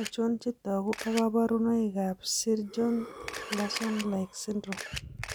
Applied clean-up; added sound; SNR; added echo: none; Breathing + Camera; 12 dB; none.